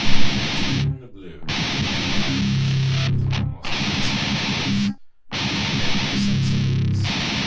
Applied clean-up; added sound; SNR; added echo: none; Guitar; 0 dB; reverberation time 0.1 s.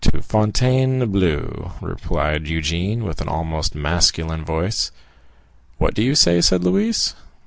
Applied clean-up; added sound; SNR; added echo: none; none; none; none.